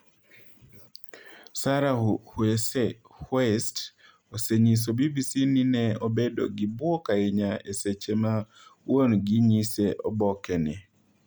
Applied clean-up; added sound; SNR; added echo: none; none; none; none.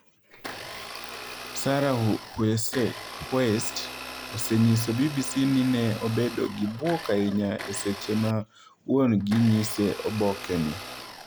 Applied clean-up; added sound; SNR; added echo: none; Domestic sounds, home sounds; 13 dB; none.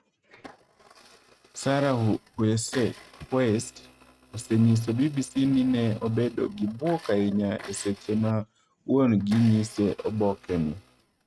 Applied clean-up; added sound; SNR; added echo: neural mask model RNNoise.